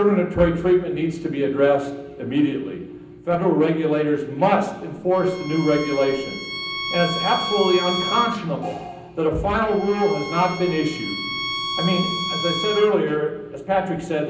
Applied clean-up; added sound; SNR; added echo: none; Bowed string instrument; 7 dB; reverberation time 0.6 s.